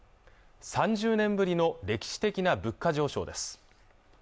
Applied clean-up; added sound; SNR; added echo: none; none; none; none.